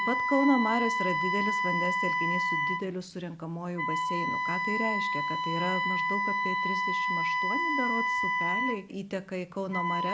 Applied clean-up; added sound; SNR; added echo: none; Wind instrument, woodwind instrument; -3 dB; none.